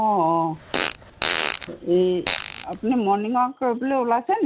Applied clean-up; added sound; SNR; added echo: none; Fart; 4 dB; none.